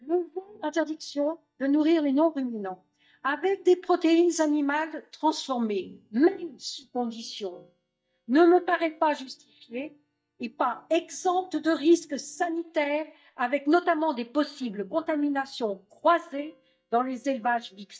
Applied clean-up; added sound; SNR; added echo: neural mask model DeepFilterNet 3.